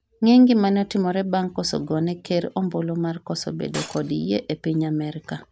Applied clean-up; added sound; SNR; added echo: none; Shatter; 16 dB; none.